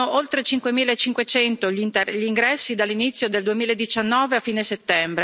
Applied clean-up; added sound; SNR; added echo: none; none; none; none.